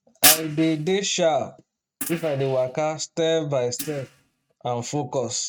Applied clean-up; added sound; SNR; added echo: neural mask model RNNoise.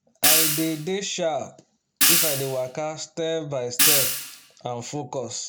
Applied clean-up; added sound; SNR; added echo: none; Hi-hat; -5 dB; none.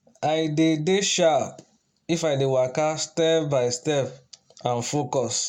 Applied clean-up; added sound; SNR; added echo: none; none; none; none.